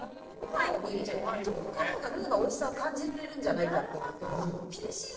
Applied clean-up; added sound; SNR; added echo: neural separator model SepFormer DNS4.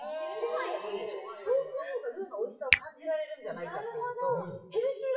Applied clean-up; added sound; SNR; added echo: classical method WPE with log-MMSE.